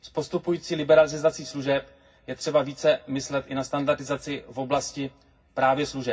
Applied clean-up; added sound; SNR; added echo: none; none; none; reverberation time 0.4 s.